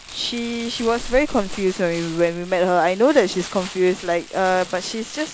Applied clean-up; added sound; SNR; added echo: none; Crumpling, crinkling; 14 dB; none.